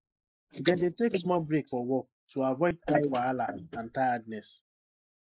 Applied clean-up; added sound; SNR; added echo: neural mask model Resemble Enhance denoiser.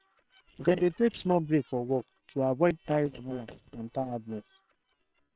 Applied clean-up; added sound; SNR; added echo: neural separator model SepFormer WHAM!.